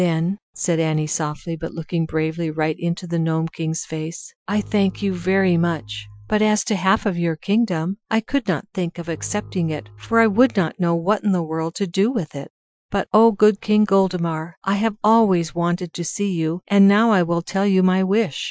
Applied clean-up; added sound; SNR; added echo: classical method Wiener filter.